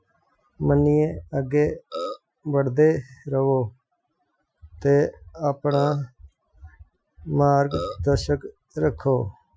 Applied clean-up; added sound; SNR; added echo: classical method Wiener filter.